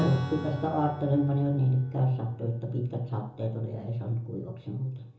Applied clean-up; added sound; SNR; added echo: none; Strum; 14 dB; reverberation time 0.5 s.